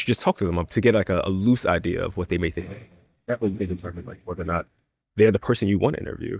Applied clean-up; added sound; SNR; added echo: neural mask model DeepFilterNet 3.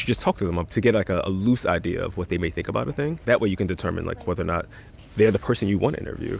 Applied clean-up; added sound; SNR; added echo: none; none; none; none.